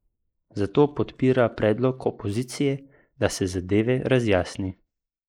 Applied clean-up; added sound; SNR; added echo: neural mask model Resemble Enhance denoiser.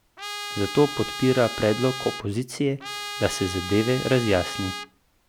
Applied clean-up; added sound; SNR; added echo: none; Trumpet; 9 dB; none.